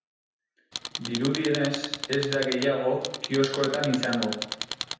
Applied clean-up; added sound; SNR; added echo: none; Tools; 7 dB; reverberation time 0.9 s.